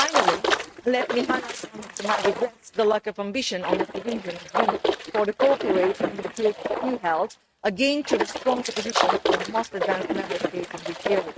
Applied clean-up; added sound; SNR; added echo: neural mask model RNNoise.